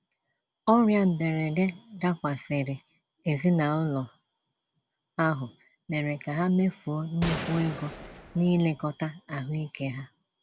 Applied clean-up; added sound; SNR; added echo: none; Gunshot, gunfire; 9 dB; none.